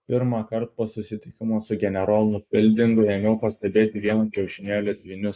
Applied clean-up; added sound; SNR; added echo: neural mask model Resemble Enhance denoiser.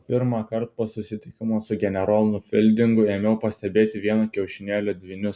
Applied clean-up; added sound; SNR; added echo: none; none; none; none.